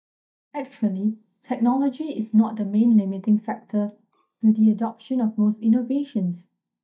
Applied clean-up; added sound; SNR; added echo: neural mask model DeepFilterNet 3.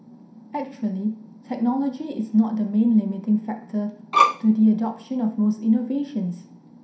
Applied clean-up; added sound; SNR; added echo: none; Bowed string instrument; -2 dB; reverberation time 0.5 s.